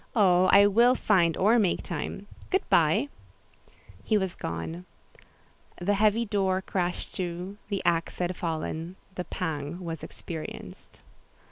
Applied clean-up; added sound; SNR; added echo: none; none; none; none.